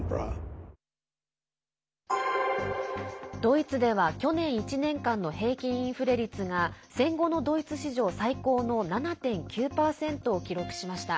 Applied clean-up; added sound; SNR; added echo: none; none; none; none.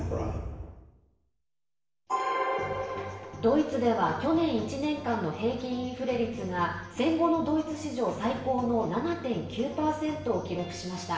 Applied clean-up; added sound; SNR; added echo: none; none; none; reverberation time 1.0 s.